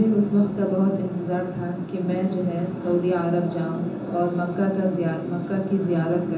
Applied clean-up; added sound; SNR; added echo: none; none; none; reverberation time 0.6 s.